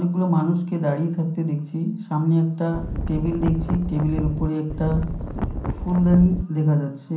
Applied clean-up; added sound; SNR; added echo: none; Wind; 5 dB; reverberation time 0.6 s.